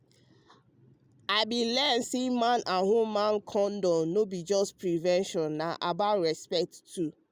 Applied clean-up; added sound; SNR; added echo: none; none; none; none.